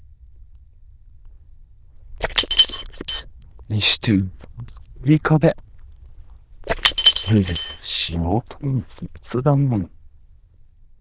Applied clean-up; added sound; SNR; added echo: neural diffusion model UNIVERSE++.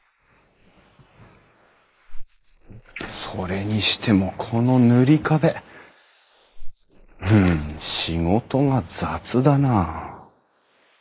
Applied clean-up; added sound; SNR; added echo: neural mask model Resemble Enhance denoiser.